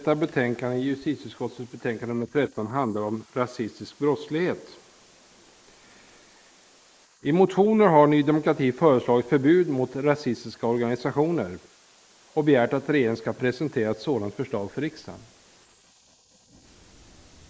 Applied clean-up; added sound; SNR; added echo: neural mask model Resemble Enhance denoiser.